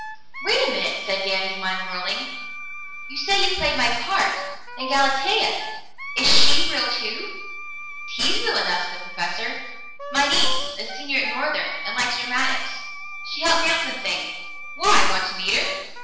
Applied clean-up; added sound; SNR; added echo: none; Wind instrument, woodwind instrument; 13 dB; reverberation time 0.9 s.